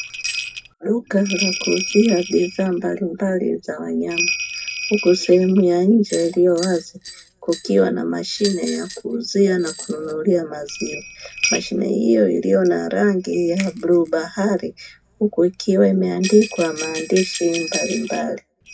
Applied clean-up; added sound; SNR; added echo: none; Bell; 11 dB; reverberation time 0.2 s.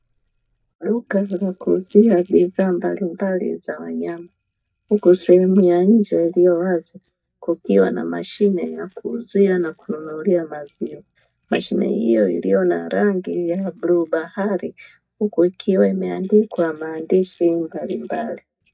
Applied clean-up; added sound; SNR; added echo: neural mask model DeepFilterNet 3.